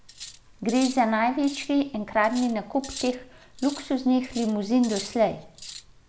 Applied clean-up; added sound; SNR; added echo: none; Cutlery, silverware; 16 dB; none.